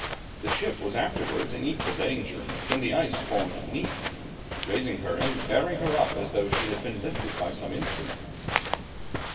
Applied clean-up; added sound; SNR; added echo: none; Walk, footsteps; 3 dB; reverberation time 2.5 s.